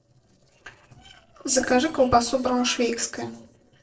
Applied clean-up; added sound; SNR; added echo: neural separator model SepFormer DNS4.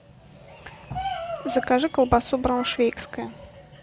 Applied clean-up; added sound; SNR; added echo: none; none; none; none.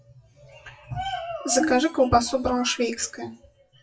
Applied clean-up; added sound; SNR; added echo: classical method WPE with log-MMSE.